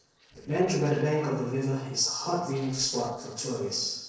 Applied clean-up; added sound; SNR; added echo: neural separator model SepFormer DNS4.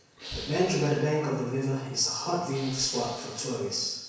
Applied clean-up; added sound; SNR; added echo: none; Hiss / Breathing; 16 dB; reverberation time 1.1 s.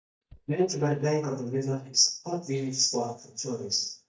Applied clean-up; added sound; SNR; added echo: neural mask model DeepFilterNet 3.